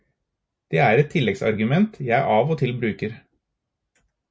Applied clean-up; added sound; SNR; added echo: none; none; none; none.